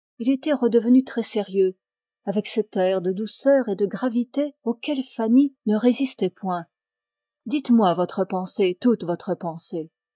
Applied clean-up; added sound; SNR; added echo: neural mask model DeepFilterNet 3.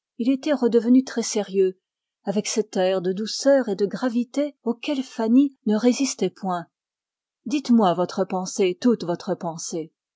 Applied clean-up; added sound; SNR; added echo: none; none; none; none.